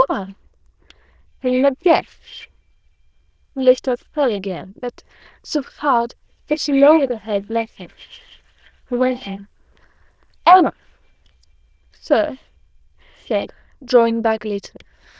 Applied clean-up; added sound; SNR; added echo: neural diffusion model UNIVERSE++.